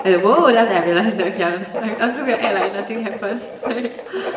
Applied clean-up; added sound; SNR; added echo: none; Writing; 11 dB; reverberation time 1.1 s.